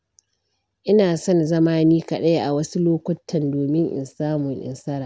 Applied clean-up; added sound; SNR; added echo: none; none; none; none.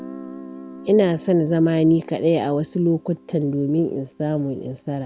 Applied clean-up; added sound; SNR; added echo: none; Guitar; 19 dB; none.